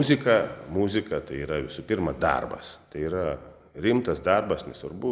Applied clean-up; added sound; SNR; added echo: none; none; none; none.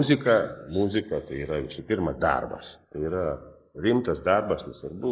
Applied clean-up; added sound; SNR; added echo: neural mask model Resemble Enhance denoiser.